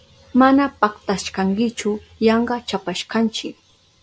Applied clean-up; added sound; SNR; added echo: none; none; none; none.